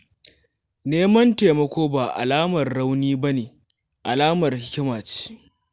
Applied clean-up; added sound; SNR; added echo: none; none; none; none.